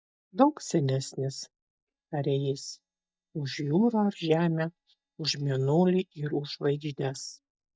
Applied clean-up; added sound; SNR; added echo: neural mask model DeepFilterNet 3.